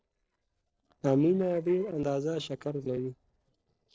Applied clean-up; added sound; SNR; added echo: neural separator model SepFormer DNS4.